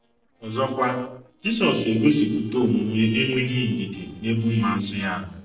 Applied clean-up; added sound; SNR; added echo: neural separator model SepFormer DNS4.